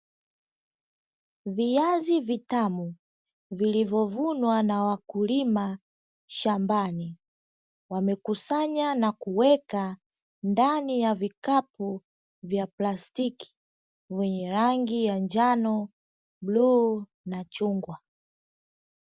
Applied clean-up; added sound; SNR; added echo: none; none; none; none.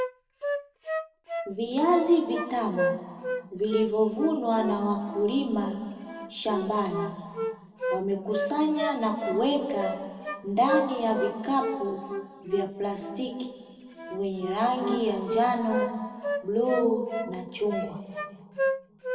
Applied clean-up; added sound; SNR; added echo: none; Wind instrument, woodwind instrument; 6 dB; reverberation time 2.0 s.